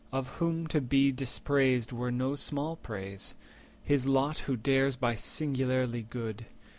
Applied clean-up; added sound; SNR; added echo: none; none; none; none.